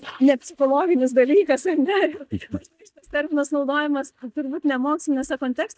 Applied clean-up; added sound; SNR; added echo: neural mask model DeepFilterNet 3.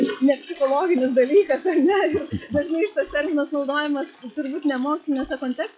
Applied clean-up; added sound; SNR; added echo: classical method log-MMSE.